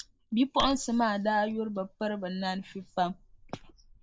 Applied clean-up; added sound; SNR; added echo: neural mask model Resemble Enhance denoiser.